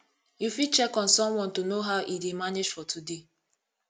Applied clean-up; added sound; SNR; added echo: none; none; none; none.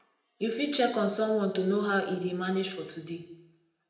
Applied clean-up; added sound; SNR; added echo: none; none; none; reverberation time 0.7 s.